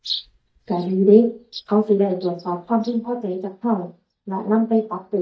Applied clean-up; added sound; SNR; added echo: neural mask model DeepFilterNet 3.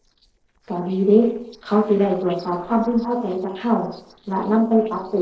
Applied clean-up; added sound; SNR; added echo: neural separator model SepFormer DNS4.